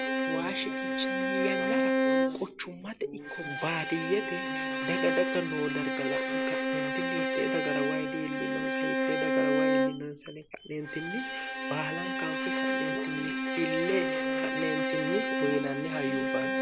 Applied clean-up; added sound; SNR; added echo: none; Bowed string instrument; -4 dB; none.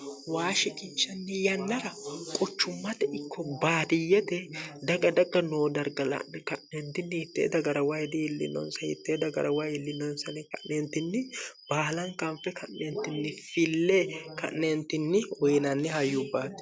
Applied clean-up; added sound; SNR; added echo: none; none; none; none.